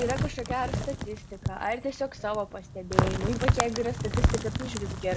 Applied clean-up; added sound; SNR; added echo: none; Crack; -2 dB; none.